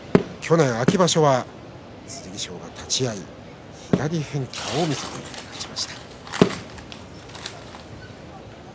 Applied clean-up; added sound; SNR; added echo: none; Tearing; 12 dB; none.